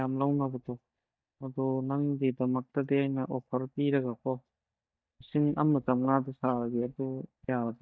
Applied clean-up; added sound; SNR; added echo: neural mask model DeepFilterNet 3.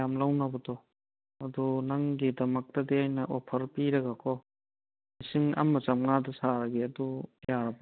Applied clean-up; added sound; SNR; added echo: none; none; none; none.